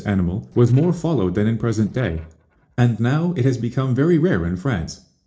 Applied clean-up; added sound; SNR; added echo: neural separator model SepFormer DNS4.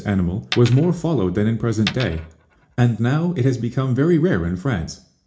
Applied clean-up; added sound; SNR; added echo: none; Coin (dropping); 14 dB; reverberation time 0.4 s.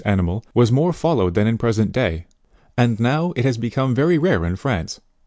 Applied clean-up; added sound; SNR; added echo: none; none; none; none.